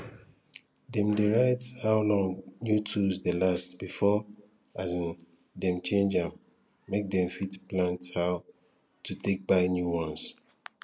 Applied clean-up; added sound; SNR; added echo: none; none; none; none.